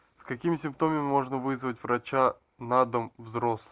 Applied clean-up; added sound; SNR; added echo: none; none; none; none.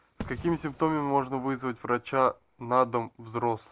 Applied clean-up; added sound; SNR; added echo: none; Fireworks; 17 dB; none.